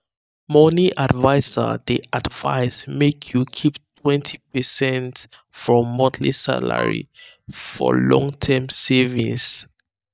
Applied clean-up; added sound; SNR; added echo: neural mask model DeepFilterNet 3.